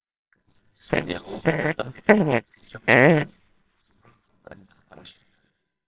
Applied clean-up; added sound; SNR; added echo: neural separator model SepFormer WHAMR!.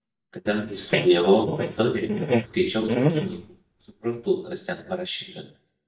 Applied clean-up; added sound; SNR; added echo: neural mask model DeepFilterNet 3.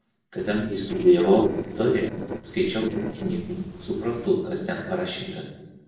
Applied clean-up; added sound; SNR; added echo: neural separator model SepFormer DNS4.